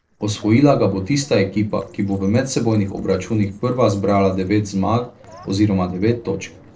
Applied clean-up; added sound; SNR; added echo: neural separator model SepFormer DNS4.